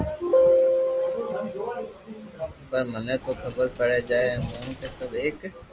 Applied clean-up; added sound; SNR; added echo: none; Coin (dropping); 18 dB; none.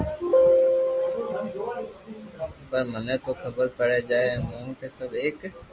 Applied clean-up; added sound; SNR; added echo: none; none; none; none.